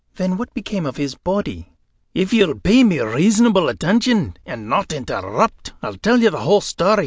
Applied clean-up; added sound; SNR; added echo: none; none; none; none.